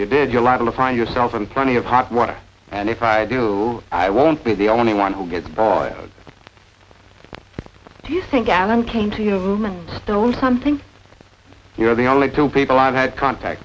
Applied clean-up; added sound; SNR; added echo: none; none; none; none.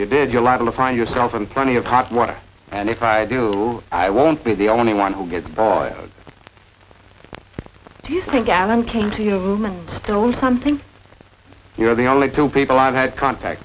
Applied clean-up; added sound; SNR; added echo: none; Fart; 20 dB; none.